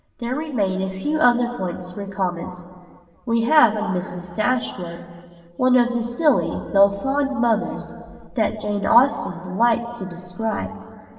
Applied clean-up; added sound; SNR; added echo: none; none; none; reverberation time 2.1 s.